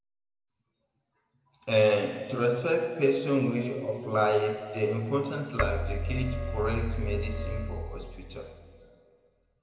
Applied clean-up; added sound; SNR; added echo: none; Keyboard (musical); 3 dB; reverberation time 2.1 s.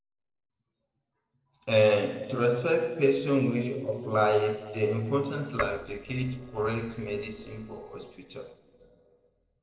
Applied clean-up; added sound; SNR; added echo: neural separator model SepFormer DNS4.